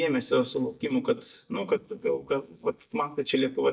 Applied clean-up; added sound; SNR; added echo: neural mask model DeepFilterNet 3.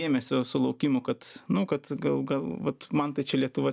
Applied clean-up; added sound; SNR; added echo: none; none; none; none.